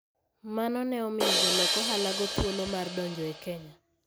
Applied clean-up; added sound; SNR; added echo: none; Crash cymbal; -2 dB; none.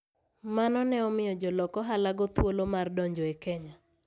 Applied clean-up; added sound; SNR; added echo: none; none; none; none.